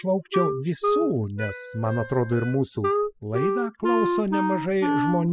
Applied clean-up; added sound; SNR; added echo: classical method spectral subtraction.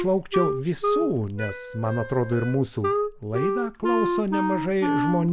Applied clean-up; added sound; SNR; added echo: none; Wind instrument, woodwind instrument; 1 dB; none.